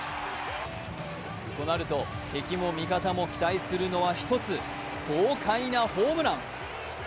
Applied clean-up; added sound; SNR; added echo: none; Crowd + Wind instrument, woodwind instrument; 15 dB; none.